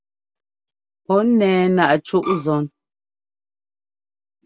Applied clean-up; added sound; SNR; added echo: none; Bowed string instrument; 10 dB; none.